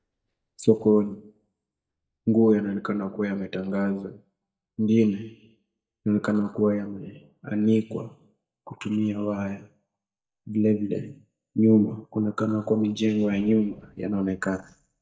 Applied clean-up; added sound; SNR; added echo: neural mask model DeepFilterNet 3.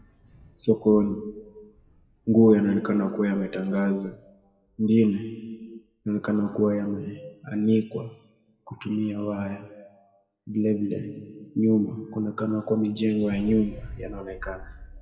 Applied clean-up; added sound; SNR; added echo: classical method WPE with log-MMSE.